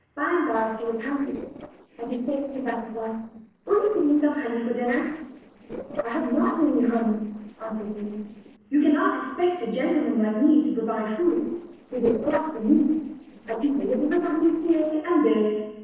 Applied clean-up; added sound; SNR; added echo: neural separator model SepFormer DNS4.